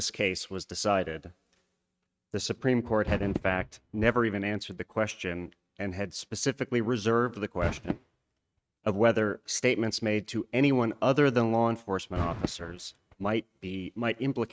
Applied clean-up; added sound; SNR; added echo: neural mask model RNNoise.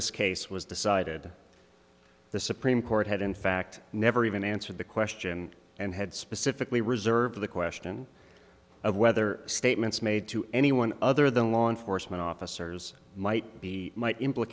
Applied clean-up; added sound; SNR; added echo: none; none; none; none.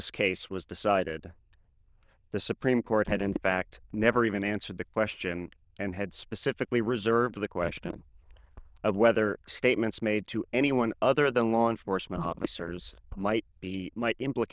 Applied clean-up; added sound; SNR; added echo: neural diffusion model UNIVERSE++.